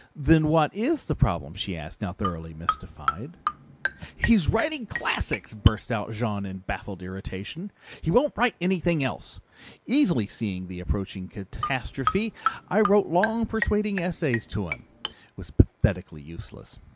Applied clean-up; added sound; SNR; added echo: none; Marimba, xylophone; 6 dB; none.